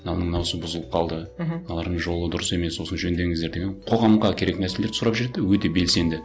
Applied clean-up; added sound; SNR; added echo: none; none; none; none.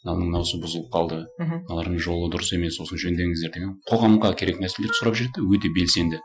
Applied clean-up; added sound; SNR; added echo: classical method Wiener filter.